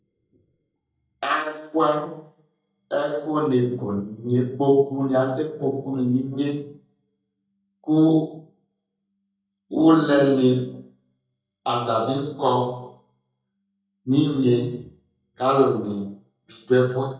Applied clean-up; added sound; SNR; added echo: neural mask model DeepFilterNet 3.